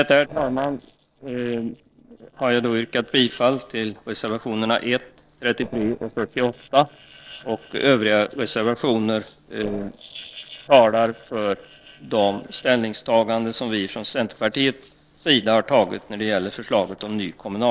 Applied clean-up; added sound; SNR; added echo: neural separator model SepFormer DNS4.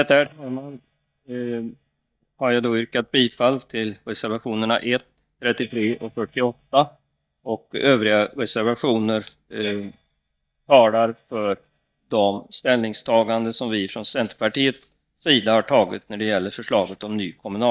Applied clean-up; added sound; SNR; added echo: neural mask model DeepFilterNet 3.